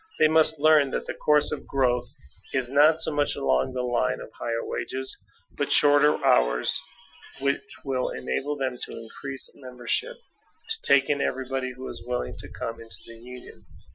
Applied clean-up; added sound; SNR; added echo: classical method Wiener filter.